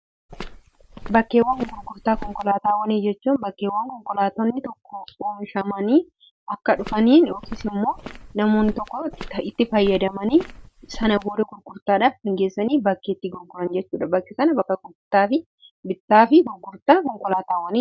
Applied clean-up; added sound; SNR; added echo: none; Walk, footsteps; 15 dB; none.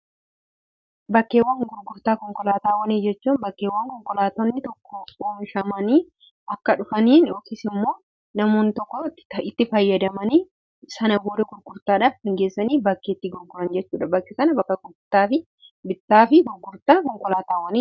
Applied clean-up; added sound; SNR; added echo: none; none; none; none.